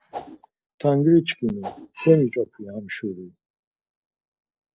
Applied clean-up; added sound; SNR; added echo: neural separator model SepFormer DNS4.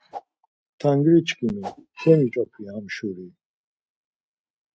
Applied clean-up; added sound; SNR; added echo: neural mask model RNNoise.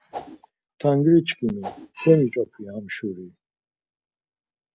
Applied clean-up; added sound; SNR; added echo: none; Whoosh, swoosh, swish; 12 dB; none.